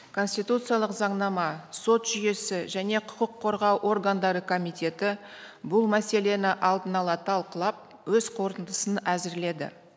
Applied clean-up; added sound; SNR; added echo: none; none; none; none.